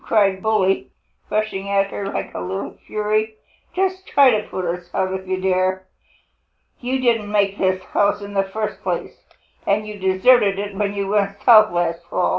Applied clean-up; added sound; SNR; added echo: none; none; none; none.